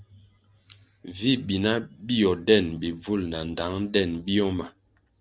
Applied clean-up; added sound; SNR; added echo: none; none; none; none.